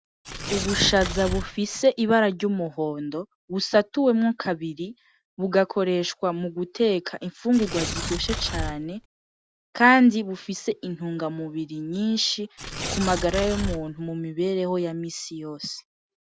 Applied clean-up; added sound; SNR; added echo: none; Tearing; 6 dB; none.